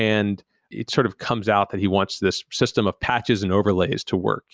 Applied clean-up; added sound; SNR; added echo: none; none; none; none.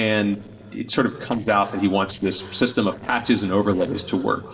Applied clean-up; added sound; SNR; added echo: neural separator model SepFormer DNS4.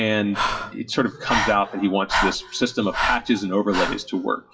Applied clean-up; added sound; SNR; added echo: classical method WPE with log-MMSE.